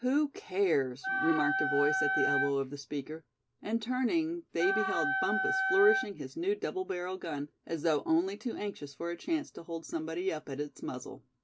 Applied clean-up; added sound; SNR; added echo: none; Wind instrument, woodwind instrument; 0 dB; none.